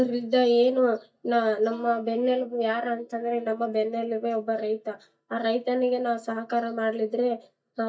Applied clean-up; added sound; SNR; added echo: neural mask model DeepFilterNet 3.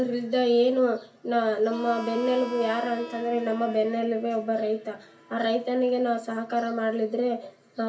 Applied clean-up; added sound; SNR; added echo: none; Harmonica; 19 dB; reverberation time 0.3 s.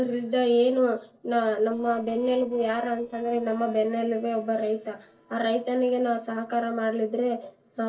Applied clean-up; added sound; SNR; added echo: neural separator model SepFormer DNS4.